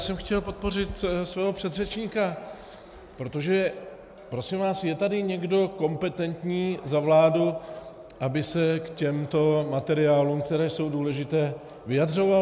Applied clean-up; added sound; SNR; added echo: none; none; none; none.